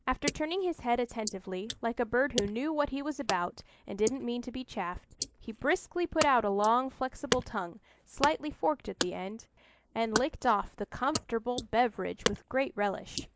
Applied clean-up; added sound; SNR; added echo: neural mask model Resemble Enhance denoiser.